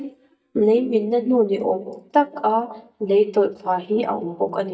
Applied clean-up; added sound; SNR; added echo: neural mask model DeepFilterNet 3.